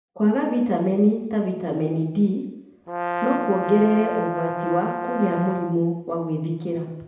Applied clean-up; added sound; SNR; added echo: none; Brass instrument; 6 dB; reverberation time 0.8 s.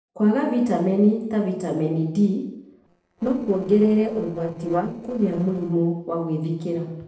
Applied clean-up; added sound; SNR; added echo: neural separator model SepFormer DNS4.